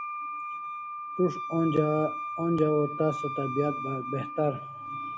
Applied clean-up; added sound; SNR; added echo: none; Wind instrument, woodwind instrument; 6 dB; none.